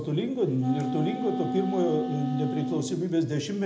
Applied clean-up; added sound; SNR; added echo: none; Wind instrument, woodwind instrument; 4 dB; reverberation time 0.7 s.